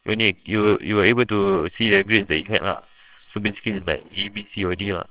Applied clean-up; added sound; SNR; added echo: neural separator model SepFormer WHAMR!.